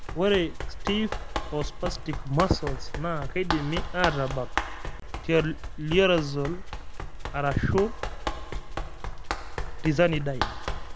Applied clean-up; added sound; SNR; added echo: none; Run; 3 dB; none.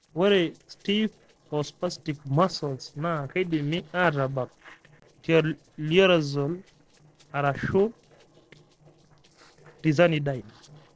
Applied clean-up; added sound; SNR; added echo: neural separator model SepFormer DNS4.